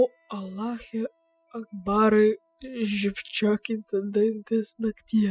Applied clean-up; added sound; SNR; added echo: classical method spectral subtraction.